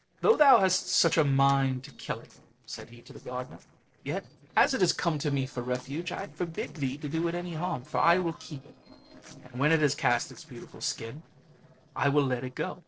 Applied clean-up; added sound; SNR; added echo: neural separator model SepFormer DNS4.